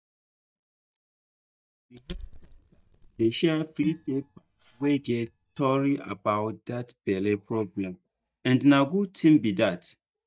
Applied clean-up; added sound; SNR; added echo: neural mask model DeepFilterNet 3.